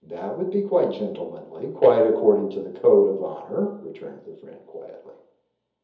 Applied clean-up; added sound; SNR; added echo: none; none; none; reverberation time 0.7 s.